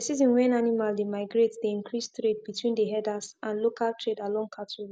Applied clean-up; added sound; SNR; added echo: none; none; none; none.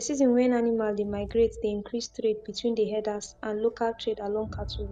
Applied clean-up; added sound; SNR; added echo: none; Crowd; 17 dB; none.